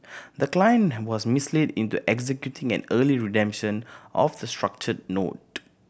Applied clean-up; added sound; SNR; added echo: none; none; none; none.